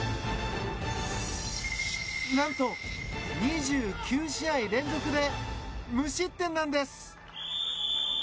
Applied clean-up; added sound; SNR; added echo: none; none; none; none.